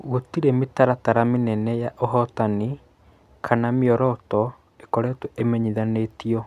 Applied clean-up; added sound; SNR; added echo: none; none; none; none.